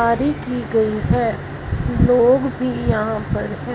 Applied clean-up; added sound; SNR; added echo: none; none; none; none.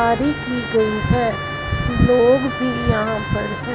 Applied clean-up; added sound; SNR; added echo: none; Trumpet; 11 dB; none.